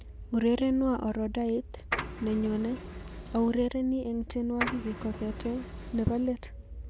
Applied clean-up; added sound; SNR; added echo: none; Printer; 9 dB; none.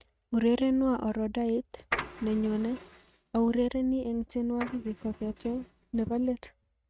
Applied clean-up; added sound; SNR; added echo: neural mask model RNNoise.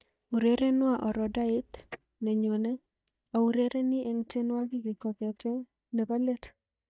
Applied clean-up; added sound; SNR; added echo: neural mask model DeepFilterNet 3.